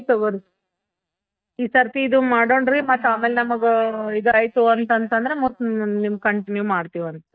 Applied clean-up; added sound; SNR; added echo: neural mask model DeepFilterNet 3.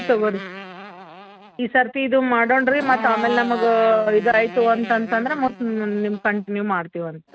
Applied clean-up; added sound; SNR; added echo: neural mask model RNNoise.